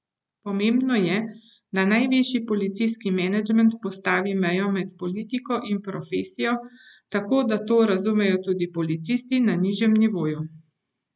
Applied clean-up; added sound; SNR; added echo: none; none; none; none.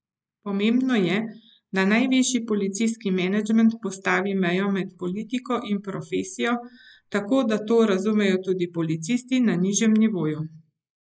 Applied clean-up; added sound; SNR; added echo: neural mask model Resemble Enhance denoiser.